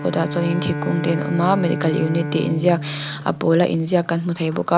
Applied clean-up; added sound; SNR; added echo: none; Bowed string instrument; 8 dB; none.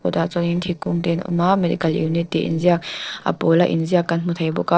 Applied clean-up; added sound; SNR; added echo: neural separator model SepFormer DNS4.